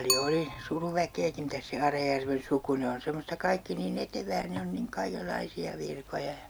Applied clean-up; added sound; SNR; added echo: none; Bicycle; 7 dB; none.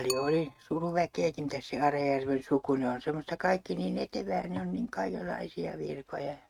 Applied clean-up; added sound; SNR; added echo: neural mask model RNNoise.